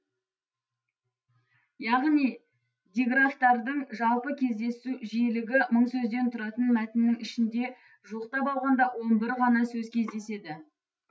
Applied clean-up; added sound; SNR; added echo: none; none; none; none.